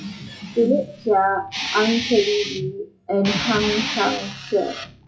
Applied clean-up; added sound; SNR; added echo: classical method WPE with log-MMSE.